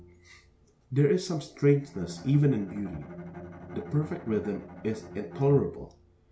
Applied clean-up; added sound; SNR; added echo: none; Bowed string instrument; 16 dB; none.